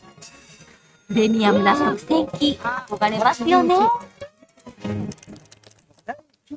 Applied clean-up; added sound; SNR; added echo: neural mask model RNNoise.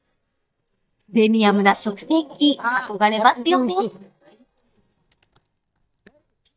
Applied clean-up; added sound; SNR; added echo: neural mask model DeepFilterNet 3.